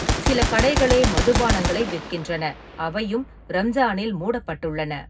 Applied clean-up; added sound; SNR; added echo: none; Gunshot, gunfire; 2 dB; reverberation time 0.3 s.